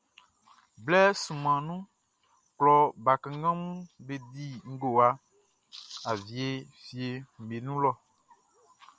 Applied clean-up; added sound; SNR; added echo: none; none; none; none.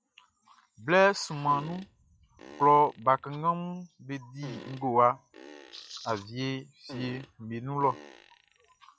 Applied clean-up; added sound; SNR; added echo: classical method log-MMSE.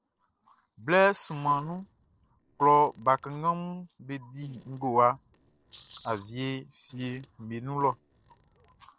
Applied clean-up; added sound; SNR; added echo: neural separator model SepFormer DNS4.